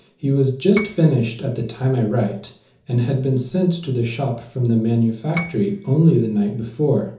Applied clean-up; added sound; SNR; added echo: none; Piano; 17 dB; reverberation time 0.6 s.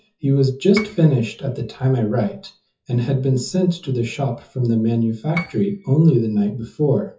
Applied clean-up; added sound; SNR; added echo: classical method WPE with log-MMSE.